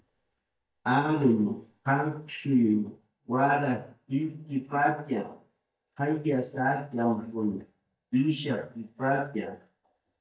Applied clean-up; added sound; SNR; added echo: neural mask model DeepFilterNet 3.